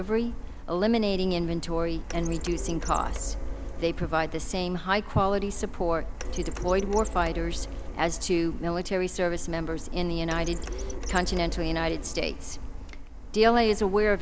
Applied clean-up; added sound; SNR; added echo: none; Printer; 5 dB; none.